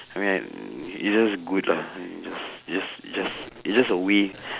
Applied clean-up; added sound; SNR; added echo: none; none; none; none.